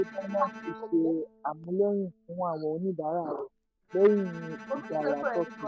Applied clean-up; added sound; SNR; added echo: none; Bowed string instrument; 17 dB; none.